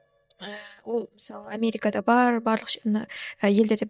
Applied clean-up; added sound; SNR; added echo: neural mask model DeepFilterNet 3.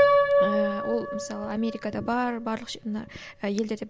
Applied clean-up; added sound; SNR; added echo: none; Piano; -3 dB; none.